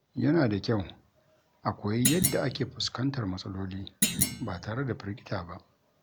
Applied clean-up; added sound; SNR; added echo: none; Thump, thud; 1 dB; none.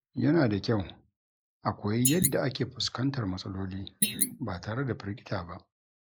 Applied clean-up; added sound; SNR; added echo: neural mask model Resemble Enhance denoiser.